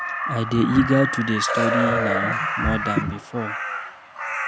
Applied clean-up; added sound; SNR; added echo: none; Crow; 1 dB; none.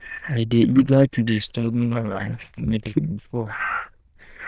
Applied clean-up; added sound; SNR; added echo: neural diffusion model UNIVERSE++.